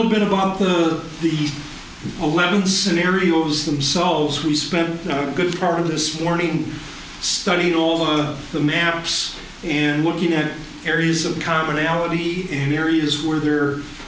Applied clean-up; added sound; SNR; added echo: none; none; none; none.